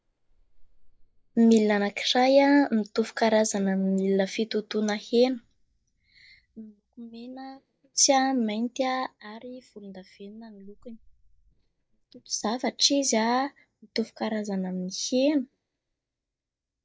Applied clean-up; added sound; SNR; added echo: neural mask model DeepFilterNet 3.